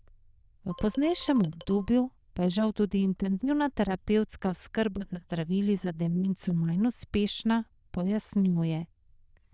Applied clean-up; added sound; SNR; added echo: neural diffusion model UNIVERSE++.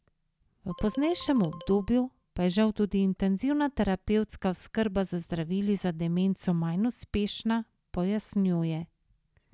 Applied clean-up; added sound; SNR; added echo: none; Marimba, xylophone; 19 dB; none.